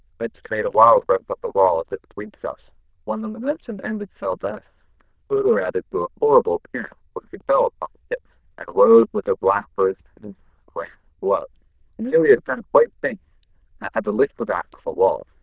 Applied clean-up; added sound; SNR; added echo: neural diffusion model UNIVERSE++.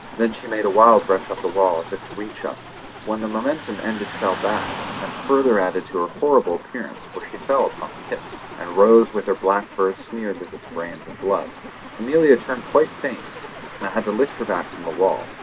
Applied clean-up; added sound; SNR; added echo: none; Zipper (clothing) + Car passing by / Traffic noise, roadway noise; 14 dB; none.